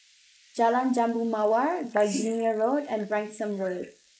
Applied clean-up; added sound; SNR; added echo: neural mask model Resemble Enhance denoiser.